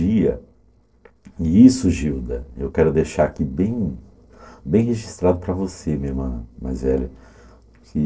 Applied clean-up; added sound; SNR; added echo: neural separator model SepFormer DNS4.